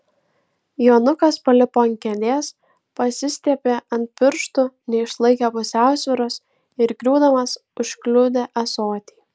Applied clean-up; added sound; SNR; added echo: none; none; none; none.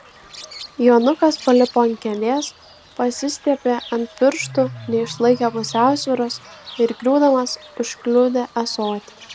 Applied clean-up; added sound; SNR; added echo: none; Bird + Bird / Fowl; 20 dB; none.